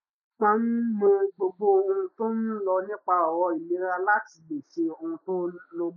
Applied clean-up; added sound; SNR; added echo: neural mask model Resemble Enhance denoiser.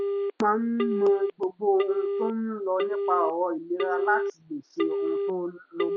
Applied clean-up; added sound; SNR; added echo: none; Telephone; 2 dB; none.